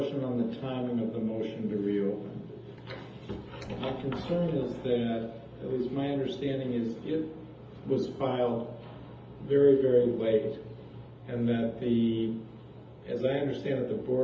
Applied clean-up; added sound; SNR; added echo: none; none; none; reverberation time 0.7 s.